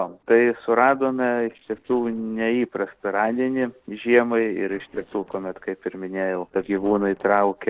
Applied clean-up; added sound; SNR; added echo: neural separator model SepFormer DNS4.